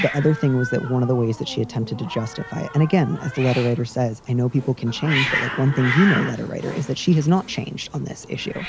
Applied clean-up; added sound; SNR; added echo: none; Hiss; 9 dB; none.